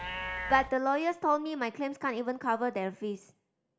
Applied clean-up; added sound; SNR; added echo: none; Livestock, farm animals, working animals; 13 dB; none.